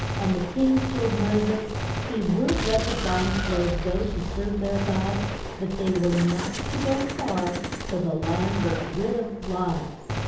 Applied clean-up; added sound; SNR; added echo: none; Gunshot, gunfire; 3 dB; reverberation time 0.7 s.